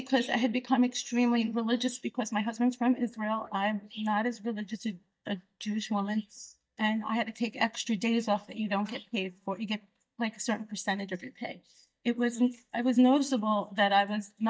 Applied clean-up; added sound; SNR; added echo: neural mask model DeepFilterNet 3.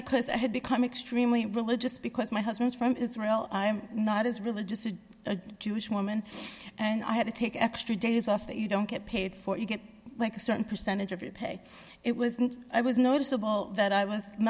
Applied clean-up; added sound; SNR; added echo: none; none; none; none.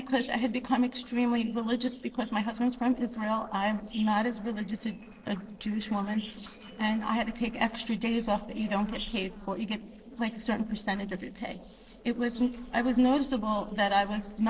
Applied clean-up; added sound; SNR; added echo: neural separator model SepFormer DNS4.